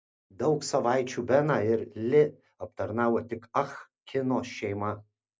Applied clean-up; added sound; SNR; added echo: none; none; none; none.